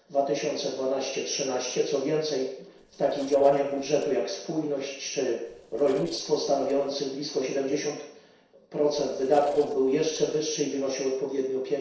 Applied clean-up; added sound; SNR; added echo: neural separator model SepFormer DNS4.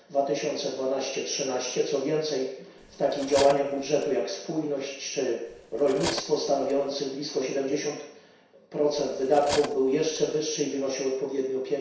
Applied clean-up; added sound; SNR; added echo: none; Cutlery, silverware; 11 dB; reverberation time 0.7 s.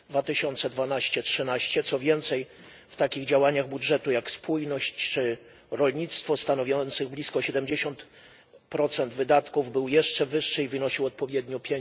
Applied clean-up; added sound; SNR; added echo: none; none; none; none.